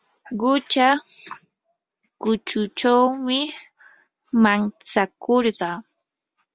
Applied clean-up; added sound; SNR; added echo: none; none; none; none.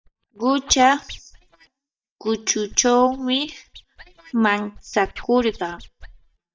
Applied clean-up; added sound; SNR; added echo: neural mask model DeepFilterNet 3.